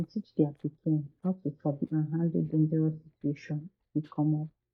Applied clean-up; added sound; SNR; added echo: neural mask model DeepFilterNet 3.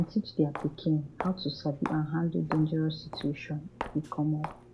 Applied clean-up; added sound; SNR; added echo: none; Walk, footsteps; 12 dB; none.